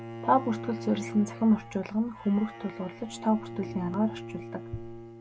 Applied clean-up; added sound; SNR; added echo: none; Bowed string instrument; 11 dB; none.